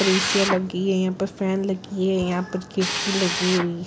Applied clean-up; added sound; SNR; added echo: none; Drill; 6 dB; none.